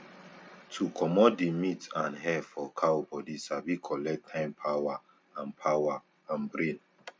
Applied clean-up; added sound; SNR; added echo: none; none; none; none.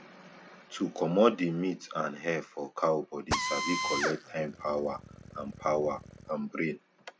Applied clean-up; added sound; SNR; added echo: none; Drill; 4 dB; none.